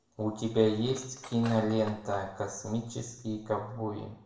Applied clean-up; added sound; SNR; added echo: none; Cutlery, silverware; 16 dB; reverberation time 0.7 s.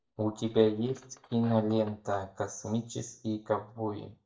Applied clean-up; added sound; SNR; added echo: neural mask model DeepFilterNet 3.